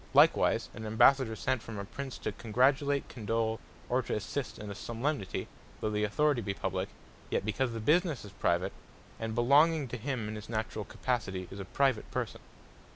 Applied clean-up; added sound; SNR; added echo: none; none; none; none.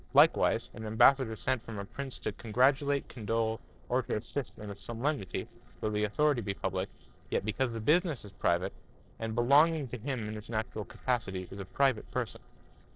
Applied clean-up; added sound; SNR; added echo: neural separator model SepFormer DNS4.